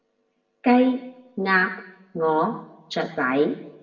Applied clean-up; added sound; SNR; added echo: none; none; none; reverberation time 0.8 s.